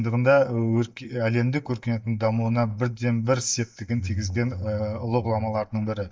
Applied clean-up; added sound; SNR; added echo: neural mask model DeepFilterNet 3.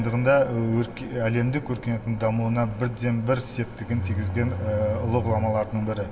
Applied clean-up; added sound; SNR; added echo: none; Bowed string instrument; 6 dB; reverberation time 1.5 s.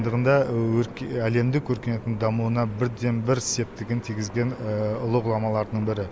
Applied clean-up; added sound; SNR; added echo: none; none; none; none.